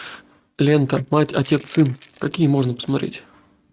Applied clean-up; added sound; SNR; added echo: neural mask model RNNoise.